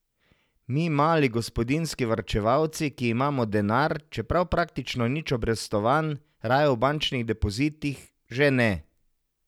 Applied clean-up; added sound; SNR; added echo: none; none; none; none.